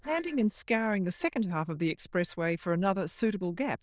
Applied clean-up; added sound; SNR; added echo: neural diffusion model UNIVERSE++.